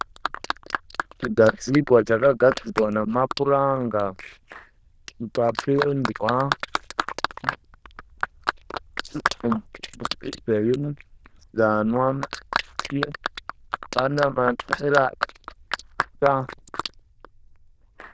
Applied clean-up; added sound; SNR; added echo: neural diffusion model UNIVERSE++.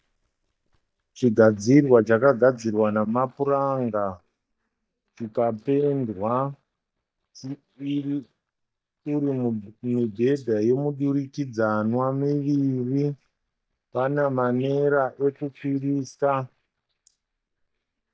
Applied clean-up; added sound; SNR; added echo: neural mask model DeepFilterNet 3.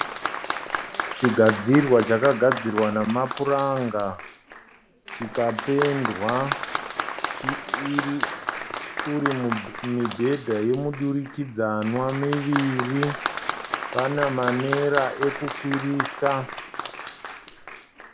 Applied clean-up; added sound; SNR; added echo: none; Applause; 6 dB; none.